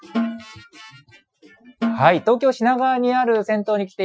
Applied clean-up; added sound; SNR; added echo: classical method Wiener filter.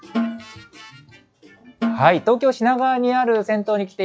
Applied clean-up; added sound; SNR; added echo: classical method log-MMSE.